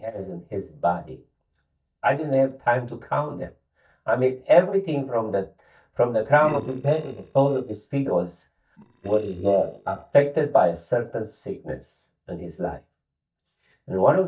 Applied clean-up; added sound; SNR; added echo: neural mask model DeepFilterNet 3.